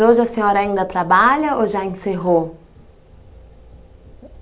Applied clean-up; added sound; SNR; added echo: none; none; none; none.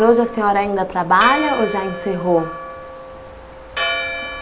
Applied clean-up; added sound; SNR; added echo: none; Church bell; 8 dB; none.